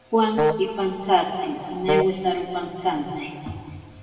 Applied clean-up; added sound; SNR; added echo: none; Wind instrument, woodwind instrument; 2 dB; reverberation time 2.3 s.